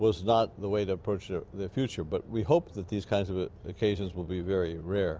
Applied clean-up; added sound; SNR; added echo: none; none; none; none.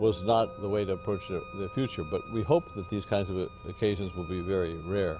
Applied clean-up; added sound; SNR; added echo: none; Bowed string instrument + Musical instrument; 16 dB; none.